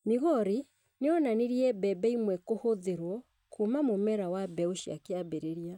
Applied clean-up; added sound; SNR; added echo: none; none; none; none.